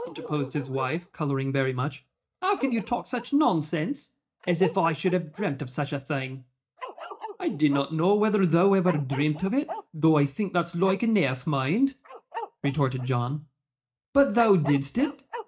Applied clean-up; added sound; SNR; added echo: neural mask model DeepFilterNet 3.